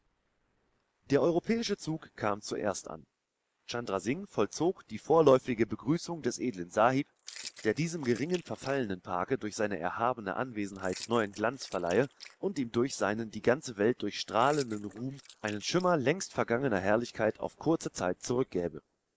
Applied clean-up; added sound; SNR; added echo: neural mask model Resemble Enhance denoiser.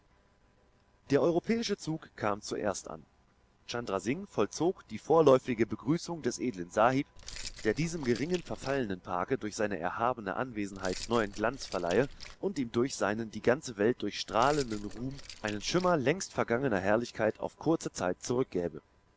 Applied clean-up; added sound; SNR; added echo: none; Keys jangling; 14 dB; none.